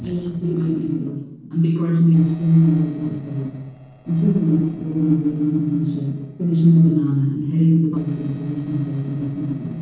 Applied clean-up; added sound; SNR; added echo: neural separator model SepFormer DNS4.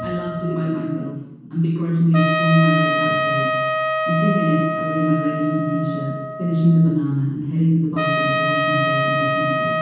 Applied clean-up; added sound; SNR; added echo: none; Trumpet; 2 dB; reverberation time 1.2 s.